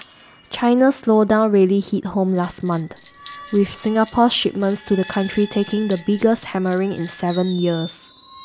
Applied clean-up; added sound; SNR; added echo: none; Screech + Bell; 18 dB; none.